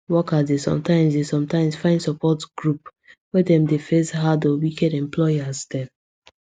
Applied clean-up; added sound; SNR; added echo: none; none; none; none.